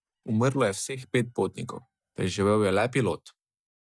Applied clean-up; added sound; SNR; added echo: neural mask model DeepFilterNet 3.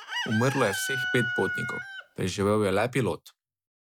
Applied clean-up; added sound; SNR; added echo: none; Chicken, rooster; 6 dB; none.